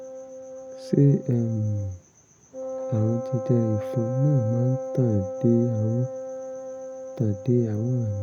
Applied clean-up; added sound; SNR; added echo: none; Wind instrument, woodwind instrument; 9 dB; none.